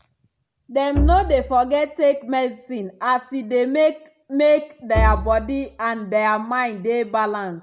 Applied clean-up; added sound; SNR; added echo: none; Bowed string instrument; 3 dB; none.